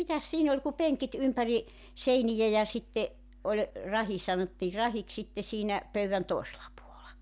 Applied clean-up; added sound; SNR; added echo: none; none; none; none.